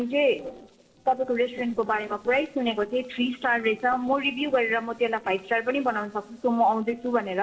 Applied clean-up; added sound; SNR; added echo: neural separator model SepFormer DNS4.